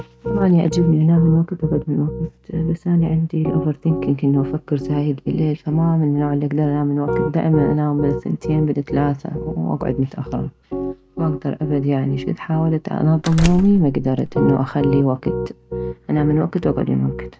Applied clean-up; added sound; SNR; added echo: none; Door + Piano; 9 dB; none.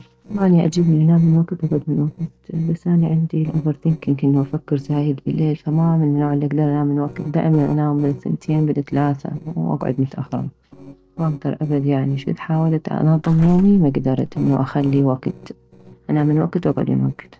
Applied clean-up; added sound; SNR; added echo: neural separator model SepFormer DNS4.